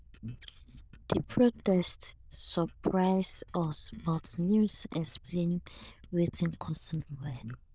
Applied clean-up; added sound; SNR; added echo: neural diffusion model UNIVERSE++.